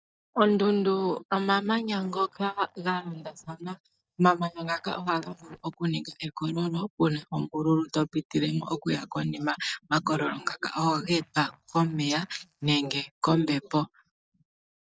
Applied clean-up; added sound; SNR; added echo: neural mask model DeepFilterNet 3.